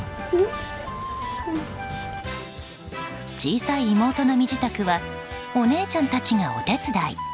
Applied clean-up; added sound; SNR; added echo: none; none; none; none.